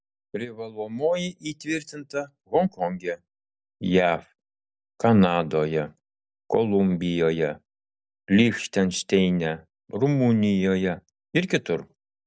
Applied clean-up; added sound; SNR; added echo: none; none; none; none.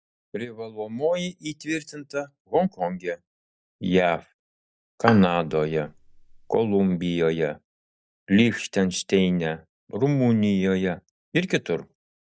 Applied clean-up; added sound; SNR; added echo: neural mask model DeepFilterNet 3.